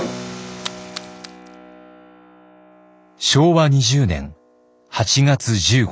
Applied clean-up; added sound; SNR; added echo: none; Keyboard (musical) + Splash, splatter; 18 dB; none.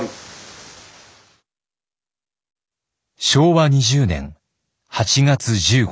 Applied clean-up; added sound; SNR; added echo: none; none; none; none.